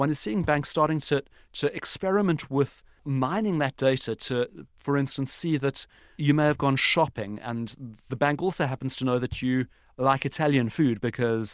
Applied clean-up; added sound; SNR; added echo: neural diffusion model UNIVERSE++.